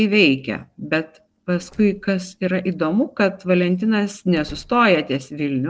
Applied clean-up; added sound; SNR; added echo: neural separator model SepFormer DNS4.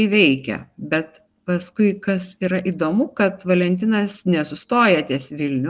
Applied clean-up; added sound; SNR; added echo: none; none; none; none.